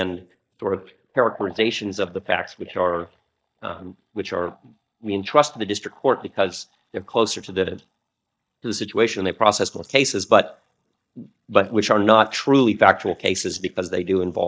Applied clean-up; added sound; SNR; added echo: neural mask model DeepFilterNet 3.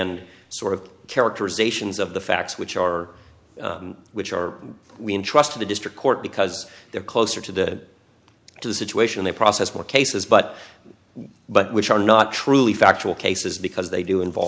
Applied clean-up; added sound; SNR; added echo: none; none; none; none.